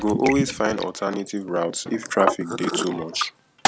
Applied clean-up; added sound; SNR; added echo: none; Liquid; 4 dB; none.